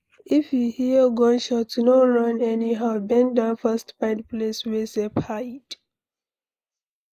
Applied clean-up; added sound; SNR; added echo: neural mask model Resemble Enhance denoiser.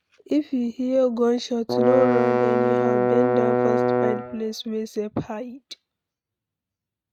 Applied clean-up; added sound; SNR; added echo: neural mask model RNNoise.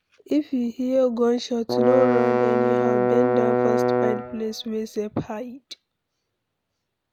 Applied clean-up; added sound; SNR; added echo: none; Bowed string instrument; -4 dB; none.